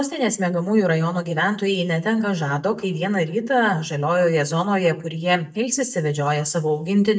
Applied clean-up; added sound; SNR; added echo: neural mask model DeepFilterNet 3.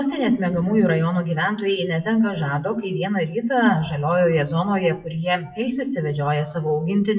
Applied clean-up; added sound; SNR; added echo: classical method WPE with log-MMSE.